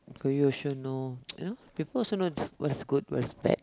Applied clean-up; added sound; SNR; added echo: none; none; none; none.